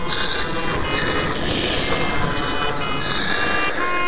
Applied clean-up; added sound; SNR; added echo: neural separator model SepFormer WHAMR!.